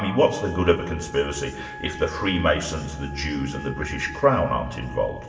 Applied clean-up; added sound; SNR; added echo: none; Wind instrument, woodwind instrument; 15 dB; reverberation time 1.2 s.